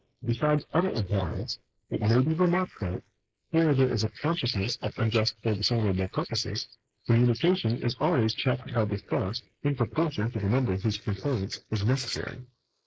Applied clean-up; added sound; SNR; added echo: neural mask model Resemble Enhance denoiser.